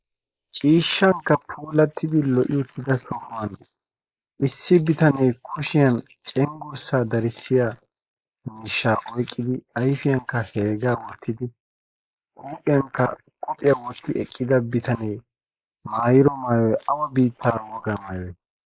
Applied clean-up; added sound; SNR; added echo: neural mask model Resemble Enhance denoiser.